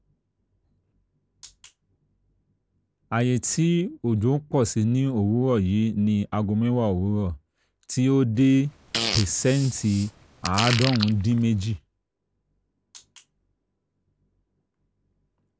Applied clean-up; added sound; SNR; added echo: none; Fart; 7 dB; none.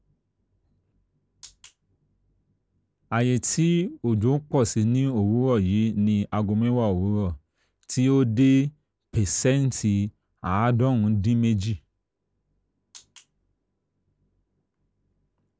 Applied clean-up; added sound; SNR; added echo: none; none; none; none.